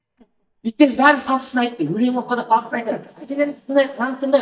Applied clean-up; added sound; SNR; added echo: neural mask model DeepFilterNet 3.